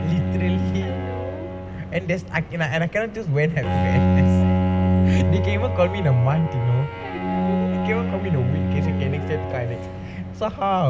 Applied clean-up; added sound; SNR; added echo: none; Bowed string instrument; -1 dB; none.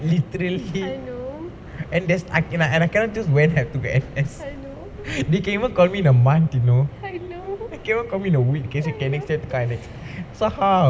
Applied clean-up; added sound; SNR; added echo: none; none; none; none.